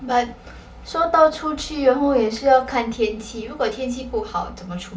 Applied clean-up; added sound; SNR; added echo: none; none; none; reverberation time 0.3 s.